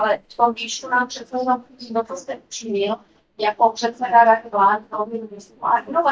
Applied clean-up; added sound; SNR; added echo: neural mask model DeepFilterNet 3.